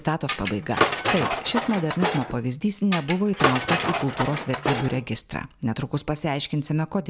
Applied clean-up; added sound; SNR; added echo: none; Tools; 1 dB; none.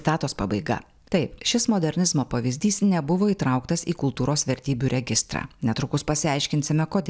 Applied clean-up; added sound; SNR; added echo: none; none; none; none.